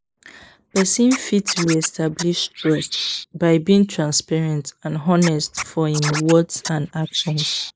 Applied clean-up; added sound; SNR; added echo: neural mask model Resemble Enhance denoiser.